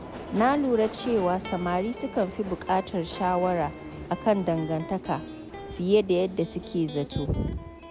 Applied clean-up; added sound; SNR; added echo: none; Electric guitar + Subway, metro, underground; 12 dB; none.